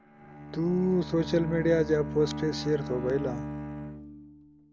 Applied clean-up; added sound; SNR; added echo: none; Bowed string instrument; 8 dB; none.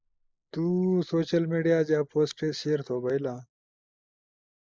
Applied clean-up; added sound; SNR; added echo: neural mask model Resemble Enhance denoiser.